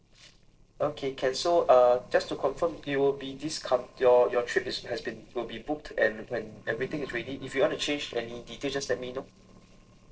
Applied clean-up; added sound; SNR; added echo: neural separator model SepFormer DNS4.